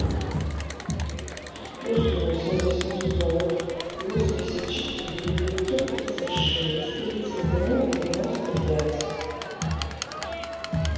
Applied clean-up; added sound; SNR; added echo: none; Crowd; 1 dB; reverberation time 2.2 s.